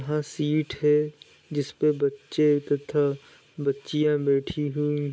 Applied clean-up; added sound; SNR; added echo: none; none; none; none.